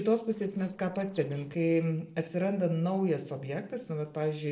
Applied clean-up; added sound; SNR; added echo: neural separator model SepFormer DNS4.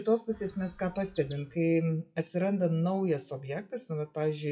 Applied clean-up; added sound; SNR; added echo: classical method WPE with log-MMSE.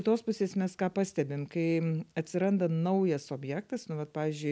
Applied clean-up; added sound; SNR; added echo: none; none; none; none.